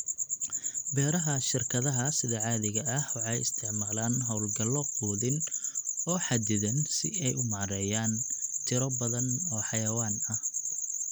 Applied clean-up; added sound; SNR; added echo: none; none; none; none.